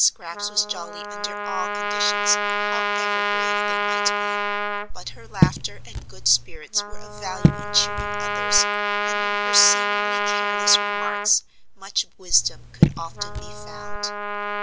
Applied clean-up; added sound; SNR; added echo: none; Raindrop / Drip + Trumpet; -3 dB; none.